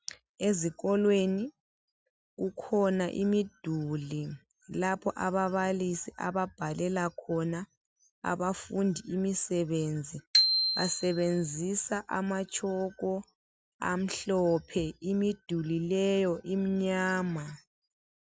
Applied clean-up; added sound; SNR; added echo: none; Bicycle bell; 2 dB; none.